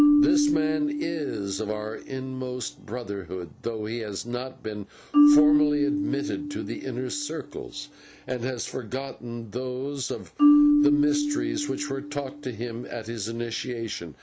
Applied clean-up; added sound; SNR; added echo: none; Marimba, xylophone; -4 dB; none.